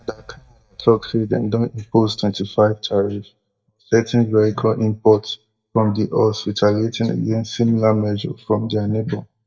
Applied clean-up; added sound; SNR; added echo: neural mask model DeepFilterNet 3.